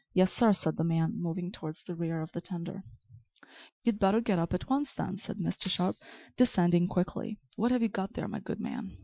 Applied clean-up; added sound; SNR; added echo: classical method Wiener filter.